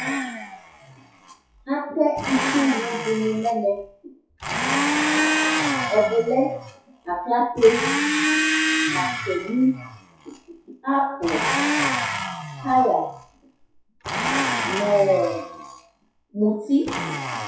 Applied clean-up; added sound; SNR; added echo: classical method WPE with log-MMSE.